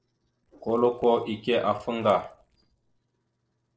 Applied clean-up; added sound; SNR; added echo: neural separator model SepFormer DNS4.